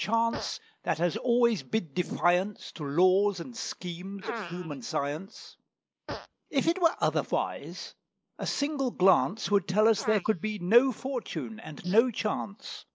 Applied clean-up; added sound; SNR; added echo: neural mask model Resemble Enhance denoiser.